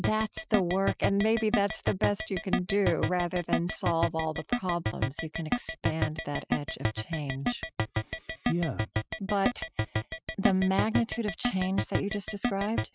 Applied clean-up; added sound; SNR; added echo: classical method Wiener filter.